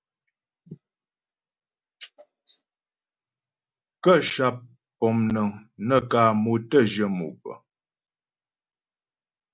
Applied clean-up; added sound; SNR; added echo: none; none; none; none.